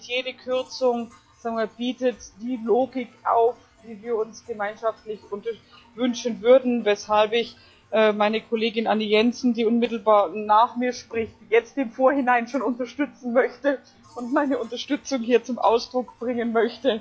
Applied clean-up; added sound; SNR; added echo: classical method log-MMSE.